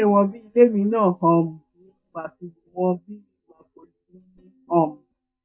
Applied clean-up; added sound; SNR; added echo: neural mask model DeepFilterNet 3.